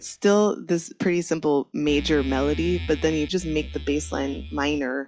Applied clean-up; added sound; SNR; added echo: classical method log-MMSE.